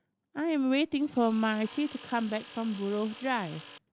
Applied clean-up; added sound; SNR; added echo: none; Tools; 17 dB; none.